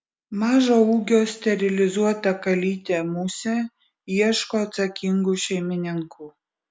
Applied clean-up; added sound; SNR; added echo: none; none; none; none.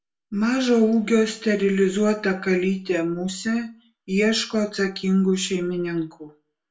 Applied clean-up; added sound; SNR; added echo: none; none; none; reverberation time 0.2 s.